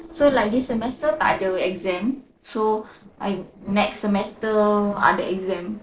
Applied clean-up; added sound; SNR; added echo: neural separator model SepFormer DNS4.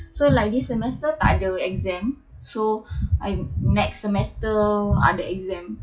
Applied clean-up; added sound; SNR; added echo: classical method WPE with log-MMSE.